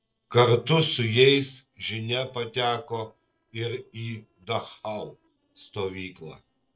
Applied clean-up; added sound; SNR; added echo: neural separator model SepFormer DNS4.